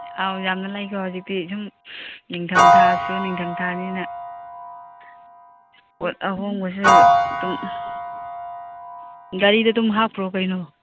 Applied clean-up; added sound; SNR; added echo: none; Piano; -3 dB; none.